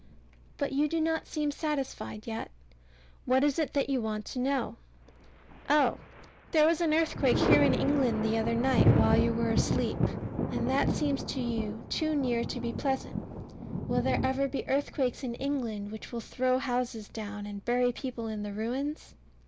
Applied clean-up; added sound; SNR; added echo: none; Thunder; 4 dB; none.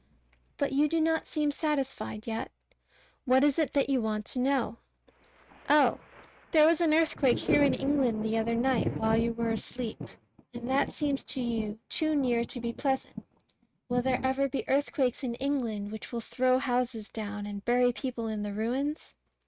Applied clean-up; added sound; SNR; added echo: neural mask model RNNoise.